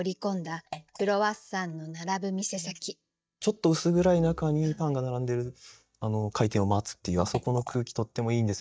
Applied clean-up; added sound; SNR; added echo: neural mask model DeepFilterNet 3.